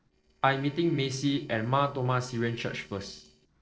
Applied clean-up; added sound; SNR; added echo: neural separator model SepFormer DNS4.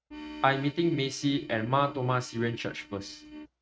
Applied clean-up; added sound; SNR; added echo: neural mask model RNNoise.